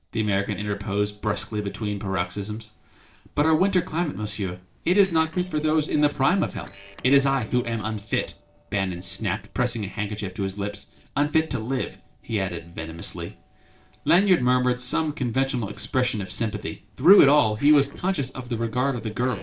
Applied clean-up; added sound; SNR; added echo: neural separator model SepFormer DNS4.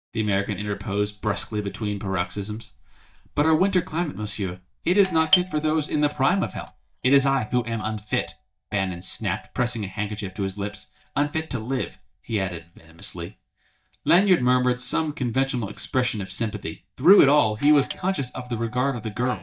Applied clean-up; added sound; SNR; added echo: neural mask model DeepFilterNet 3.